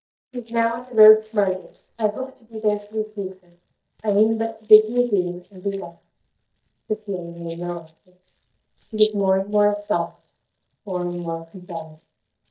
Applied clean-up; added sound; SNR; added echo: neural mask model DeepFilterNet 3.